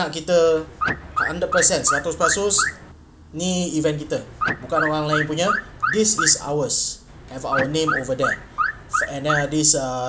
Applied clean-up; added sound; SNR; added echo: none; Alarm / Car; 3 dB; none.